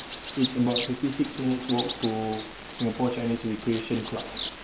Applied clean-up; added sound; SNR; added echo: none; Bird vocalization, bird call, bird song; 8 dB; none.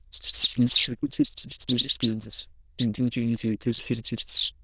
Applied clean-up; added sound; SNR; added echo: neural diffusion model UNIVERSE++.